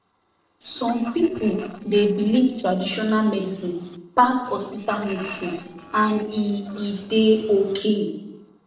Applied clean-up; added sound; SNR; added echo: neural separator model SepFormer DNS4.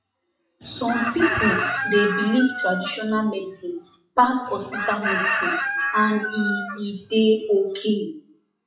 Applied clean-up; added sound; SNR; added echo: classical method WPE with log-MMSE.